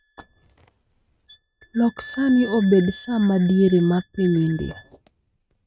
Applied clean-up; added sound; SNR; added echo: neural mask model RNNoise.